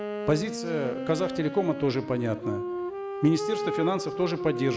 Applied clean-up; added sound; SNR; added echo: none; Wind instrument, woodwind instrument; 5 dB; none.